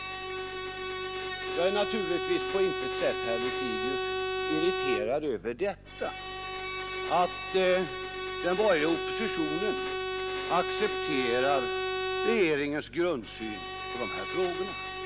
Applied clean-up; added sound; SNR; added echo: none; Bowed string instrument; 2 dB; none.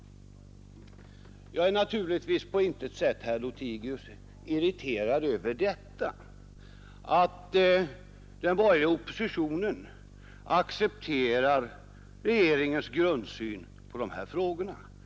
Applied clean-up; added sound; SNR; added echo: none; none; none; none.